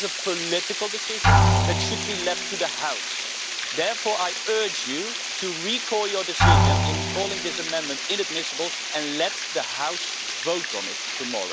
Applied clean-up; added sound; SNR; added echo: none; Water + Drum; -4 dB; none.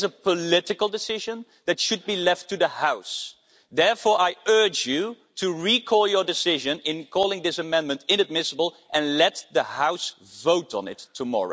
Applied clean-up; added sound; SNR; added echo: none; none; none; none.